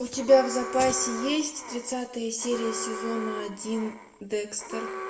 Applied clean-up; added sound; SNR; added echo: none; Alarm; 9 dB; reverberation time 0.9 s.